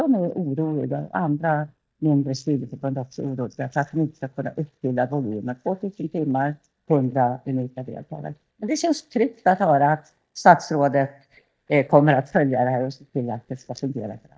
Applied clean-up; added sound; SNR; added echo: neural mask model DeepFilterNet 3.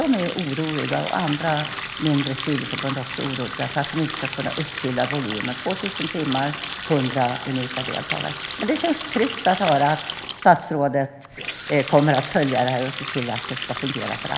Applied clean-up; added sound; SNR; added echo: none; Water tap, faucet; 7 dB; none.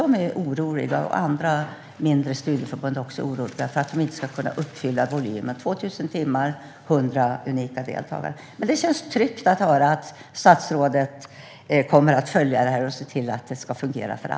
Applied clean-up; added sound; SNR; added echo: none; none; none; none.